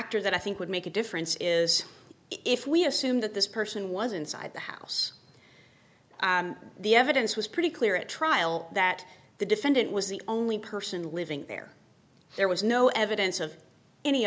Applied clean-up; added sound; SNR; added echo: none; none; none; none.